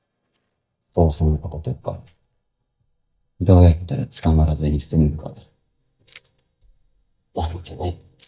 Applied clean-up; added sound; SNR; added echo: neural mask model DeepFilterNet 3.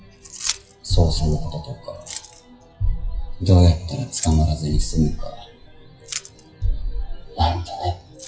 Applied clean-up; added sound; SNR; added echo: classical method WPE with log-MMSE.